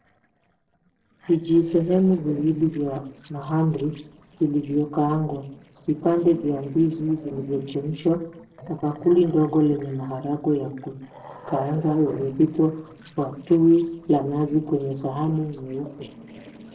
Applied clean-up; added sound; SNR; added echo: neural separator model SepFormer DNS4.